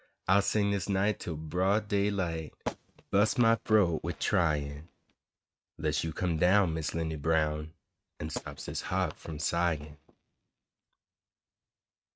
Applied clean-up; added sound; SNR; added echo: neural mask model RNNoise.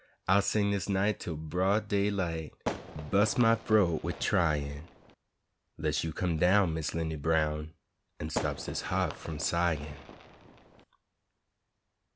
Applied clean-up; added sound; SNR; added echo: none; Fireworks; 11 dB; none.